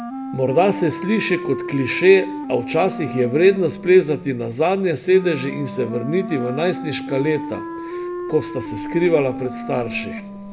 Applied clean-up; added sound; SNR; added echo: none; Wind instrument, woodwind instrument; 10 dB; reverberation time 0.9 s.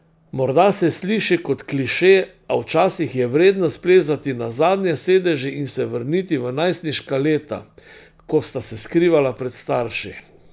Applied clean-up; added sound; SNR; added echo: none; none; none; none.